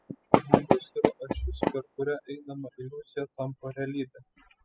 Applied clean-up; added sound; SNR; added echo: classical method spectral subtraction.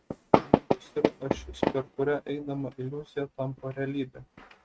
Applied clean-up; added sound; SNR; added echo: neural mask model RNNoise.